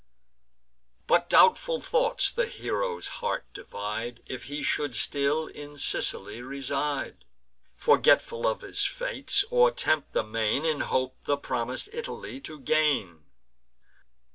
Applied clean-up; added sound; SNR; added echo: none; none; none; none.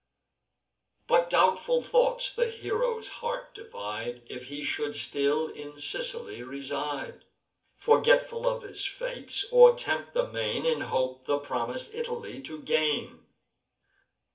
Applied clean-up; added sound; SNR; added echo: none; none; none; reverberation time 0.3 s.